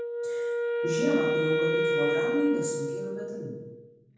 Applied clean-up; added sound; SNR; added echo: none; Wind instrument, woodwind instrument; -4 dB; reverberation time 1.2 s.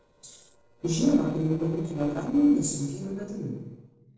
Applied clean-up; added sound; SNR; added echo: neural separator model SepFormer DNS4.